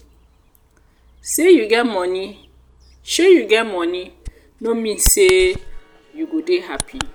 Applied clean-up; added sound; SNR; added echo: none; Bird vocalization, bird call, bird song; 13 dB; none.